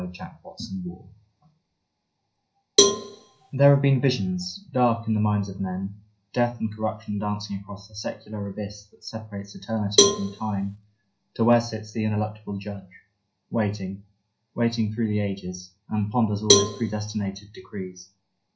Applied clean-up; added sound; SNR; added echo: none; Cowbell; -1 dB; reverberation time 0.4 s.